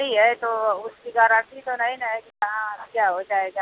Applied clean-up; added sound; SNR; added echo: none; none; none; none.